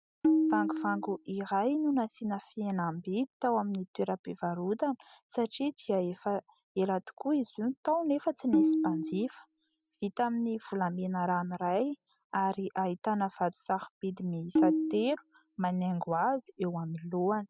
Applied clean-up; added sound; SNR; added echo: classical method spectral subtraction.